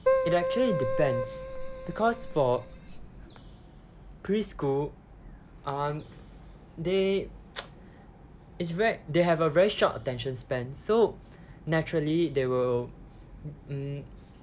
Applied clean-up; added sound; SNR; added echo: none; Keyboard (musical); 1 dB; none.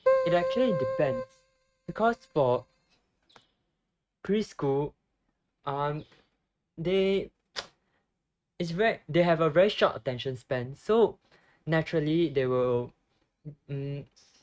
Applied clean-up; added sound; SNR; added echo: neural mask model RNNoise.